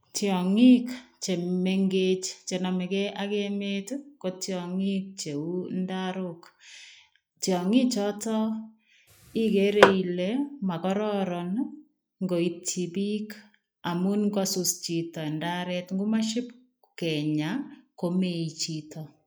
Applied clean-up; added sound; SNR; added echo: classical method log-MMSE.